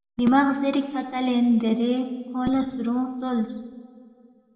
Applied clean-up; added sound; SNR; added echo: none; none; none; reverberation time 1.9 s.